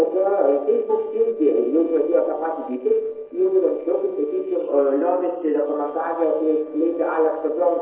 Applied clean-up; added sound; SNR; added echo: neural separator model SepFormer DNS4.